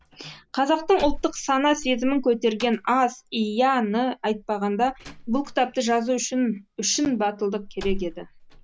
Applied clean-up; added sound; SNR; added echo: none; Slam; 13 dB; none.